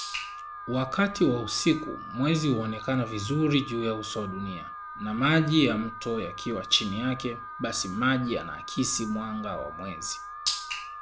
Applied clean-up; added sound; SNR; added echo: none; Alarm; 12 dB; none.